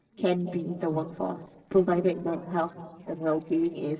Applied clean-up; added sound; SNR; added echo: neural separator model SepFormer DNS4.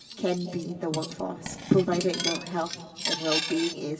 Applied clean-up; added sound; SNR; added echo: none; Cutlery, silverware; 6 dB; reverberation time 2.4 s.